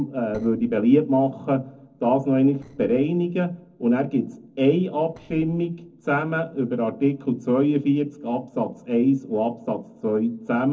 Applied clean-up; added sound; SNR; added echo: neural separator model SepFormer DNS4.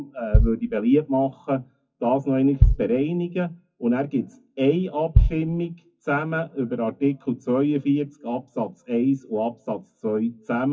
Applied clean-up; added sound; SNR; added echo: classical method WPE with log-MMSE.